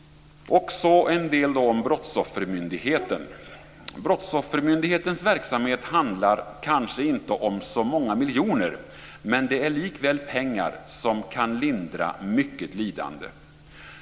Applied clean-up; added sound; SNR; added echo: none; Bowed string instrument; 18 dB; none.